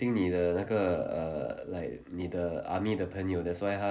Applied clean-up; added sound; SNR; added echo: neural mask model Resemble Enhance denoiser.